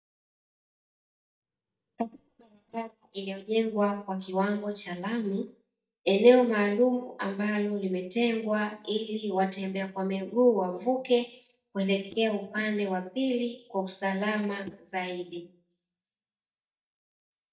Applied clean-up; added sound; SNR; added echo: neural mask model DeepFilterNet 3.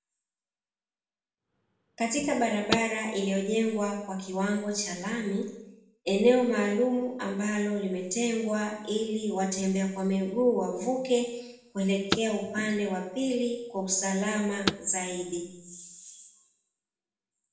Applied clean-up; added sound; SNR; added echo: none; Car; 10 dB; reverberation time 0.8 s.